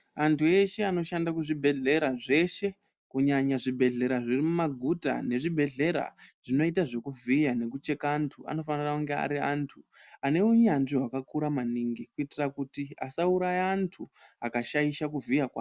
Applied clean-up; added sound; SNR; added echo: none; none; none; none.